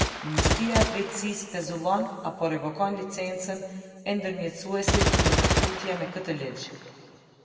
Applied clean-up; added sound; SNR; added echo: none; Gunshot, gunfire; -2 dB; reverberation time 2.2 s.